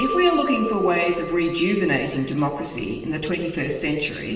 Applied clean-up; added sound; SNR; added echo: none; Keyboard (musical); 12 dB; reverberation time 1.2 s.